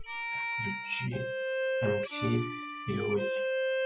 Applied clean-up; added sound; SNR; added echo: classical method spectral subtraction.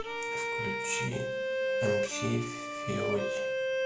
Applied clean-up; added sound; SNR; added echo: none; Bowed string instrument; -3 dB; none.